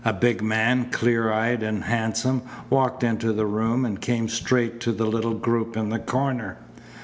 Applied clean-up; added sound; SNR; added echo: none; none; none; none.